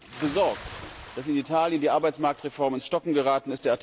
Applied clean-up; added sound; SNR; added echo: none; Bathtub (filling or washing) / Splash, splatter; 18 dB; none.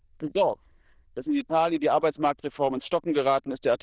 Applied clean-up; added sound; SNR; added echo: neural diffusion model UNIVERSE++.